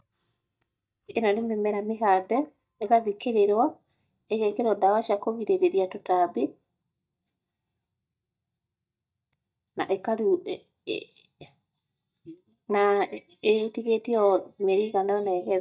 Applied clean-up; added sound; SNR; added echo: neural mask model DeepFilterNet 3.